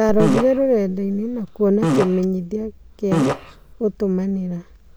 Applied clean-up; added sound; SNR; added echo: none; Fart; 1 dB; none.